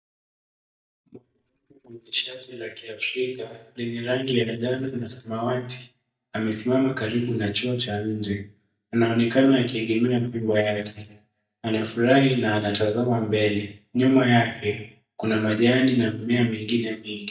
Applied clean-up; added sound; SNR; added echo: neural mask model DeepFilterNet 3.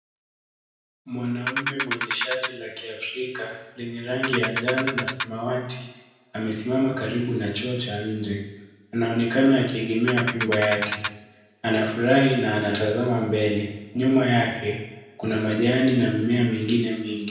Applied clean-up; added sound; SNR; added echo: none; Ratchet, pawl; 2 dB; reverberation time 0.9 s.